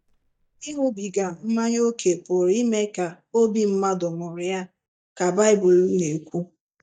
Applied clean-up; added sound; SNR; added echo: neural mask model DeepFilterNet 3.